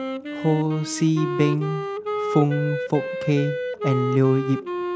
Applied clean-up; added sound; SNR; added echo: none; Wind instrument, woodwind instrument; 5 dB; none.